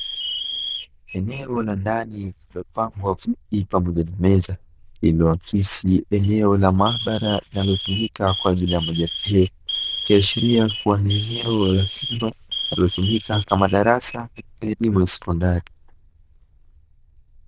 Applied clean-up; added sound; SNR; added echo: neural diffusion model UNIVERSE++.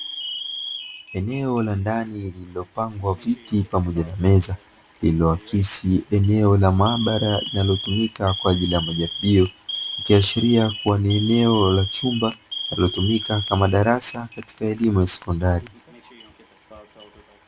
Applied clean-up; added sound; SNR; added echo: none; Alarm; 12 dB; none.